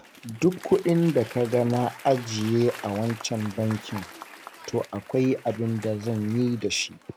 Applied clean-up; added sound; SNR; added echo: none; Applause / Crowd; 18 dB; none.